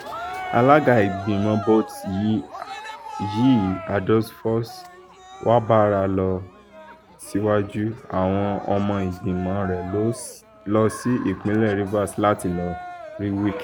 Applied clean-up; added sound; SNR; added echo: none; Cheering; 14 dB; none.